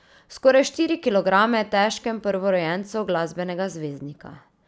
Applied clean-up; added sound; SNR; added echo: none; none; none; none.